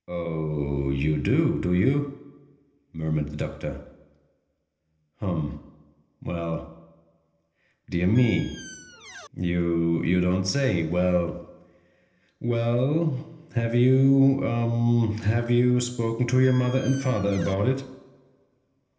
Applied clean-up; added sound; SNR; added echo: none; Squeak; 18 dB; reverberation time 0.8 s.